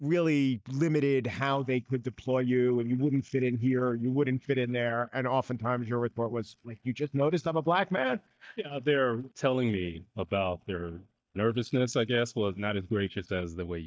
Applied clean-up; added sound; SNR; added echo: neural mask model DeepFilterNet 3.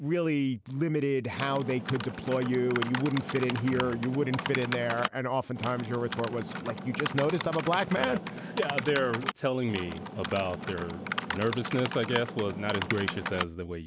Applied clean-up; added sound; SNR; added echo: none; Typing; 5 dB; none.